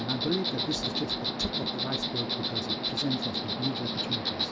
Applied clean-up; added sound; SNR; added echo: none; Insect; -4 dB; reverberation time 1.4 s.